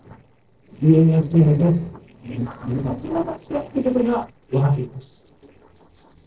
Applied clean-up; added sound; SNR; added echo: neural separator model SepFormer DNS4.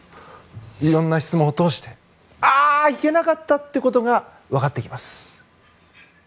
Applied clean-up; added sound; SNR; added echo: none; none; none; none.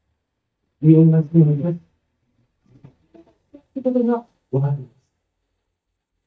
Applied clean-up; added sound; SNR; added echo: neural mask model DeepFilterNet 3.